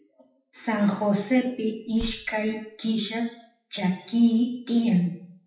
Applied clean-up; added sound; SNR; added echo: classical method WPE with log-MMSE.